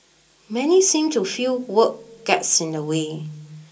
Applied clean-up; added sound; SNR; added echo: none; none; none; reverberation time 0.2 s.